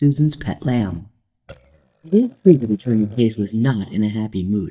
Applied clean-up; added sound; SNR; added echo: neural mask model DeepFilterNet 3.